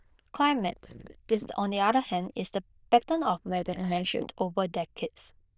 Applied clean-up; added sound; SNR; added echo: neural diffusion model UNIVERSE++.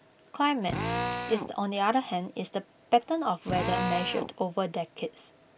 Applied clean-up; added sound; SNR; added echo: none; Drill; 4 dB; none.